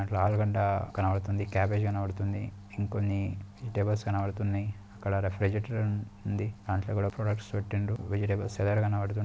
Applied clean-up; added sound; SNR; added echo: none; none; none; none.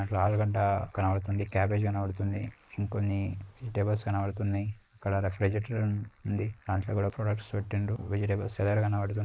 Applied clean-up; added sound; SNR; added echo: neural mask model Resemble Enhance denoiser.